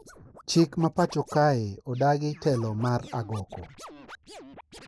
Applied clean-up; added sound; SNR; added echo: neural mask model Resemble Enhance denoiser.